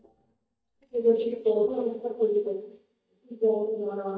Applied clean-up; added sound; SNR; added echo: neural mask model DeepFilterNet 3.